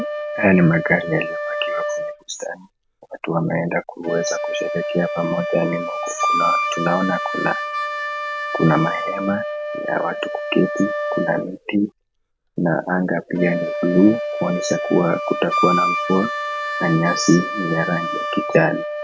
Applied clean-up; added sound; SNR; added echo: none; Wind instrument, woodwind instrument; 4 dB; none.